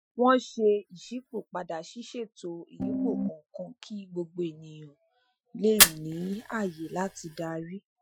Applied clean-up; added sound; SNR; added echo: classical method Wiener filter.